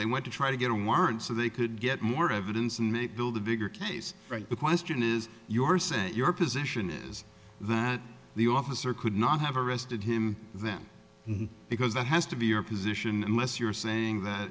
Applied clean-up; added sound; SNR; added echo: none; none; none; none.